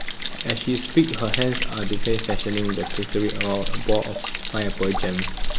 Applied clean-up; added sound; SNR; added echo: none; Stream / Trickle, dribble / Splash, splatter; -2 dB; none.